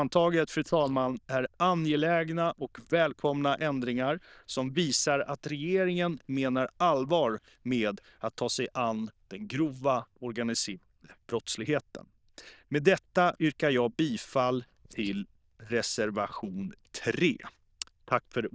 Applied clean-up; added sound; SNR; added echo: neural diffusion model UNIVERSE++.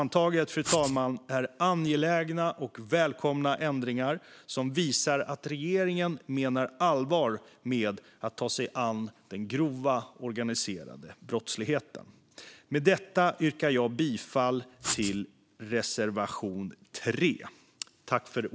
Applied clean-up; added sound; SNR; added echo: none; Writing; 5 dB; none.